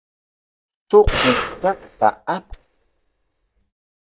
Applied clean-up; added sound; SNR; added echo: neural mask model DeepFilterNet 3.